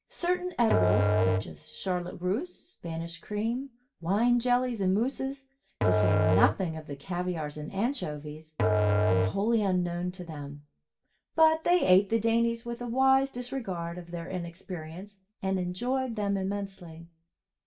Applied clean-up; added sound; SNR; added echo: none; Musical instrument; 0 dB; reverberation time 0.2 s.